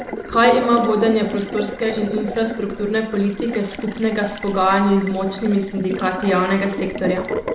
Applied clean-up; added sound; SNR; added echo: none; Water tap, faucet; 9 dB; reverberation time 0.7 s.